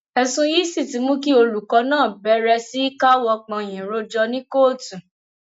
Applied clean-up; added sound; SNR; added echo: none; none; none; none.